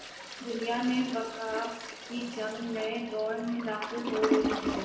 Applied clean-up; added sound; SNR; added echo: none; Toilet flush; 4 dB; reverberation time 0.9 s.